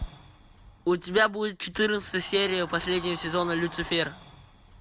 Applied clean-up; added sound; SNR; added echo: none; Sliding door; 17 dB; none.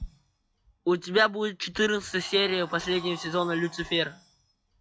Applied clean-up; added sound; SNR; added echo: classical method log-MMSE.